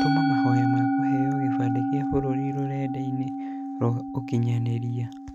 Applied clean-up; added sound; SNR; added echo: none; Musical instrument; -1 dB; none.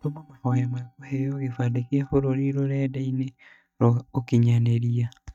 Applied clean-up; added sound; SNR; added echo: neural mask model DeepFilterNet 3.